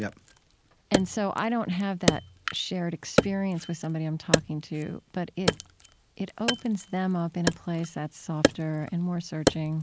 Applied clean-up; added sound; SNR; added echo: none; Wood; 1 dB; none.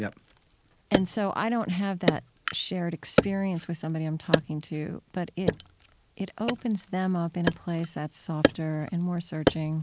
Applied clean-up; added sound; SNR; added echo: neural mask model Resemble Enhance denoiser.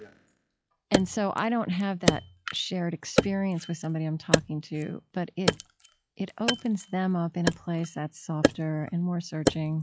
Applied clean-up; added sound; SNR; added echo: classical method log-MMSE.